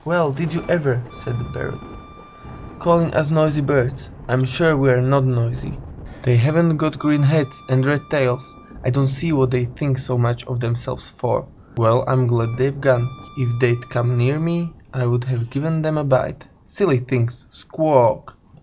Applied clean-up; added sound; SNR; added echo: none; Thunder + Wind instrument, woodwind instrument; 20 dB; none.